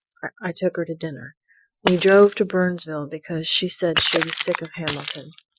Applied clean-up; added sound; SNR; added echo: classical method Wiener filter.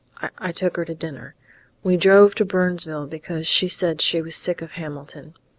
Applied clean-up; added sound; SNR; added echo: none; none; none; none.